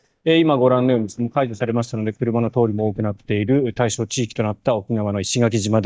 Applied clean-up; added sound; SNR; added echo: neural mask model DeepFilterNet 3.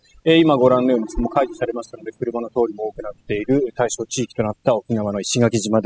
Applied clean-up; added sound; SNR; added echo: classical method spectral subtraction.